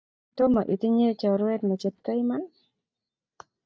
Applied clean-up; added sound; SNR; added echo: neural mask model DeepFilterNet 3.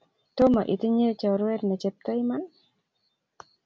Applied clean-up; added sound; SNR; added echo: none; none; none; none.